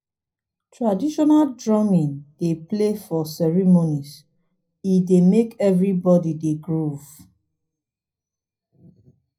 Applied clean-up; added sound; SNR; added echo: none; none; none; reverberation time 0.4 s.